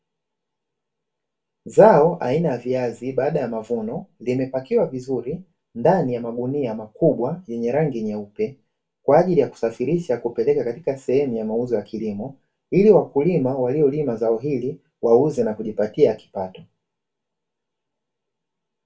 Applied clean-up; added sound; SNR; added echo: none; none; none; reverberation time 0.2 s.